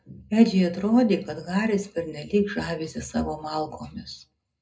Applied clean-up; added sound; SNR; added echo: none; none; none; reverberation time 0.2 s.